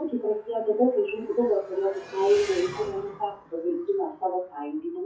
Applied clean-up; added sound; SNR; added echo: classical method WPE with log-MMSE.